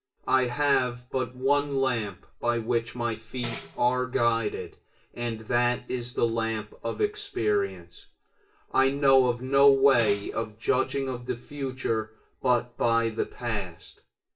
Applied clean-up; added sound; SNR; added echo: none; Tambourine; 2 dB; reverberation time 0.2 s.